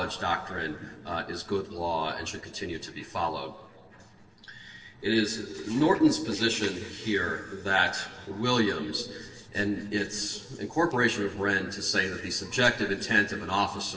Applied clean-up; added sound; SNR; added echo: neural separator model SepFormer DNS4.